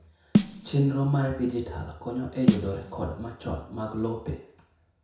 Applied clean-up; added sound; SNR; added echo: none; Snare drum; 1 dB; reverberation time 0.6 s.